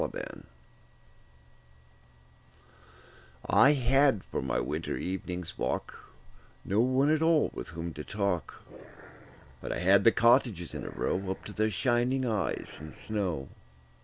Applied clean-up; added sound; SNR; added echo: none; Growling; 18 dB; none.